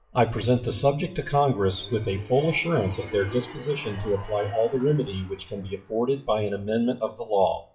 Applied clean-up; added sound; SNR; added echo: classical method WPE with log-MMSE.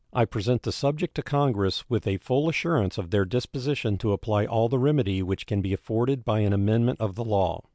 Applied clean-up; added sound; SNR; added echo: none; none; none; none.